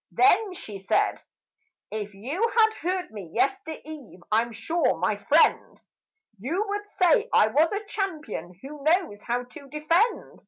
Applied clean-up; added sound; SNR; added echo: none; none; none; none.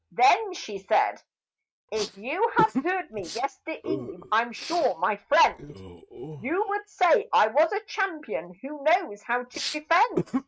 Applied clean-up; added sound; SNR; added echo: neural mask model RNNoise.